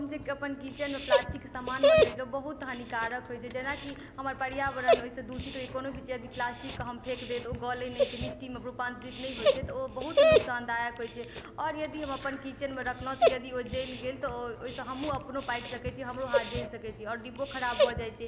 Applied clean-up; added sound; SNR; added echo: none; Dog; -4 dB; none.